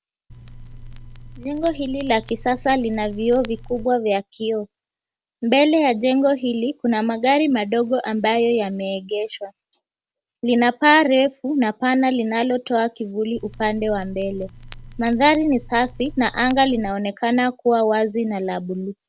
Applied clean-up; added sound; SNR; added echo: none; Crackle; 16 dB; none.